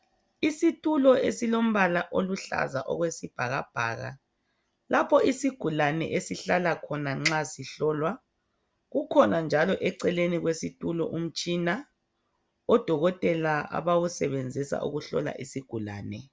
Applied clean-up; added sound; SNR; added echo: none; none; none; none.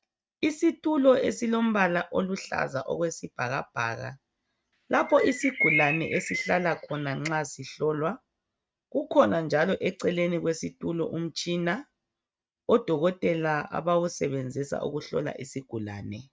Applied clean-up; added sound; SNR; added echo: neural mask model RNNoise.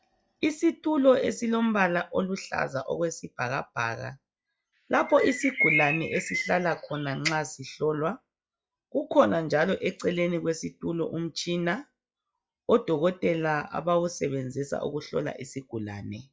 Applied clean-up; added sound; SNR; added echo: classical method log-MMSE.